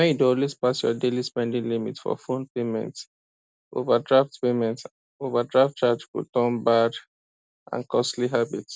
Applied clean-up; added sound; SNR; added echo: none; none; none; none.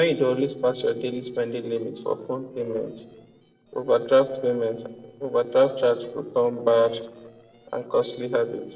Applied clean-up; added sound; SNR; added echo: neural separator model SepFormer DNS4.